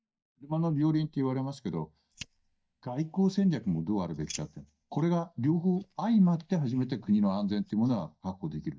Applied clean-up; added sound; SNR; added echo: neural mask model DeepFilterNet 3.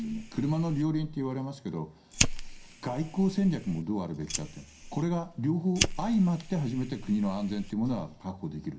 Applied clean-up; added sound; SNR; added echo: none; Fire; 7 dB; reverberation time 0.3 s.